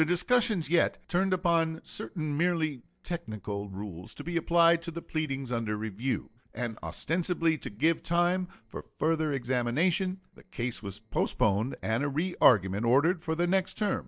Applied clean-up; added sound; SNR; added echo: neural separator model SepFormer DNS4.